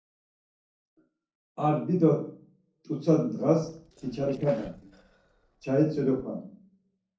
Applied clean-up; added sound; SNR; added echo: neural separator model SepFormer DNS4.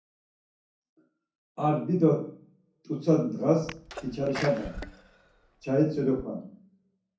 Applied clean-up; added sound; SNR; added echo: none; Sneeze; 12 dB; reverberation time 0.6 s.